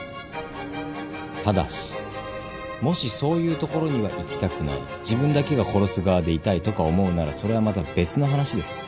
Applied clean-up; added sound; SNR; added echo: none; none; none; none.